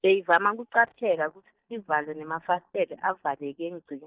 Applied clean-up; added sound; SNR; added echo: neural mask model DeepFilterNet 3.